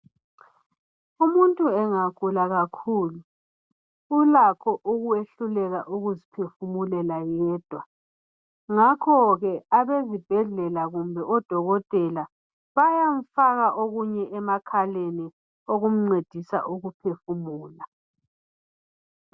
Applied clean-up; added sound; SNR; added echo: none; none; none; none.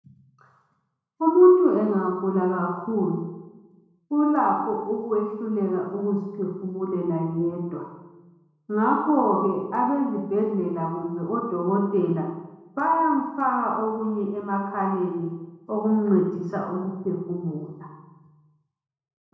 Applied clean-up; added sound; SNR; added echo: none; none; none; reverberation time 1.0 s.